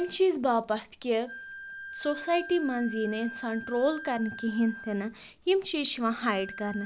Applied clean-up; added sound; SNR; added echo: none; Wind instrument, woodwind instrument; 14 dB; none.